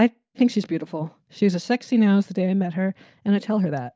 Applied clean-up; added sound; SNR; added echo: none; none; none; none.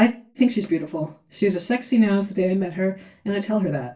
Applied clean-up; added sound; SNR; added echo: none; none; none; reverberation time 0.2 s.